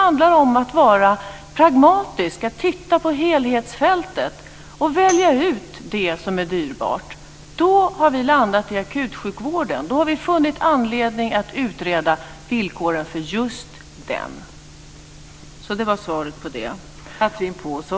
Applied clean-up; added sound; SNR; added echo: none; Tambourine; 17 dB; none.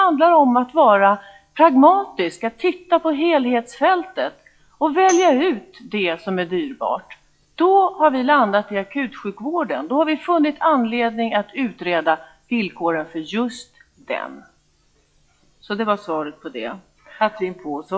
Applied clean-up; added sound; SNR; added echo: classical method log-MMSE.